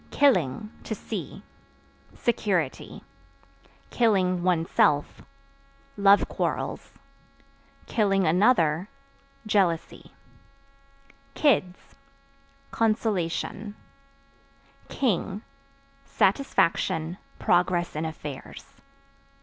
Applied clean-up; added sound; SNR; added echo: none; none; none; none.